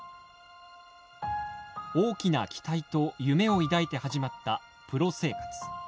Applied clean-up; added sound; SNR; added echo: none; none; none; none.